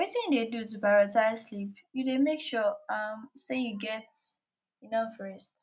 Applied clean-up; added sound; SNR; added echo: none; none; none; none.